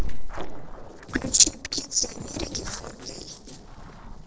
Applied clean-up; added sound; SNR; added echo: neural separator model SepFormer DNS4.